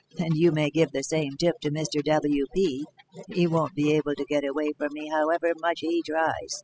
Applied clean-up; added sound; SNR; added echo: classical method spectral subtraction.